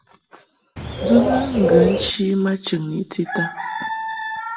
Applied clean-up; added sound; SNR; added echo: none; Bird; -2 dB; reverberation time 1.1 s.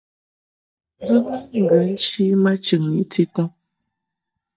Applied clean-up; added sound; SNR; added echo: neural mask model DeepFilterNet 3.